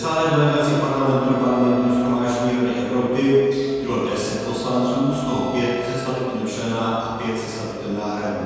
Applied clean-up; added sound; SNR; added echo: none; Wind instrument, woodwind instrument; 16 dB; reverberation time 2.1 s.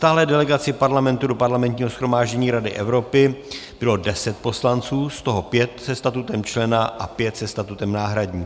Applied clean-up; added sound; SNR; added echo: none; none; none; none.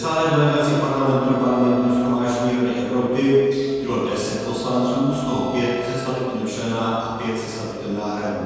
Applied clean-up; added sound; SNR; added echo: neural separator model SepFormer DNS4.